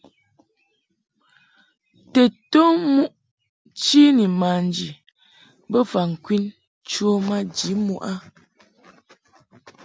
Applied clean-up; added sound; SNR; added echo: none; none; none; none.